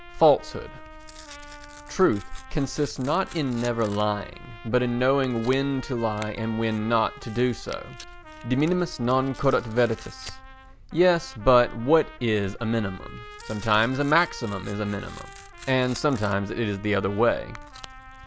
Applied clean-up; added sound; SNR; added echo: none; Tearing + Trumpet; 16 dB; none.